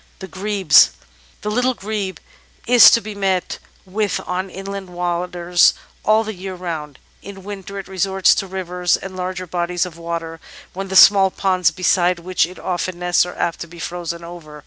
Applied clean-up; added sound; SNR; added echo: none; none; none; none.